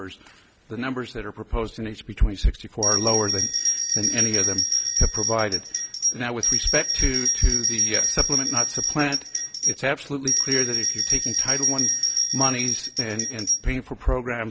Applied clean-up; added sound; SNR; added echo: none; Bell; -3 dB; none.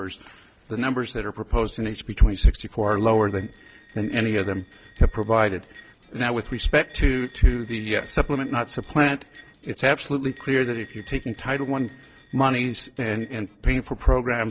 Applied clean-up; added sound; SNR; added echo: neural separator model SepFormer DNS4.